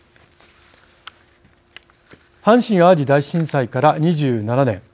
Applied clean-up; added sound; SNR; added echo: none; none; none; none.